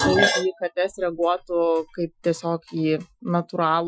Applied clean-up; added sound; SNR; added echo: classical method Wiener filter.